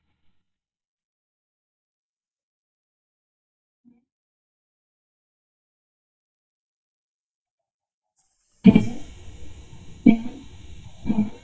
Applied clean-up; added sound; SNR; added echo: neural mask model DeepFilterNet 3.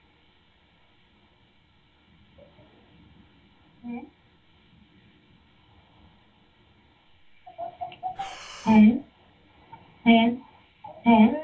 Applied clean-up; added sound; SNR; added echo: none; Breathing; 18 dB; reverberation time 0.2 s.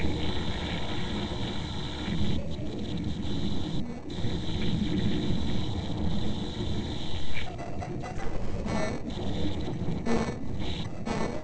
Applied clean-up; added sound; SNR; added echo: neural separator model SepFormer DNS4.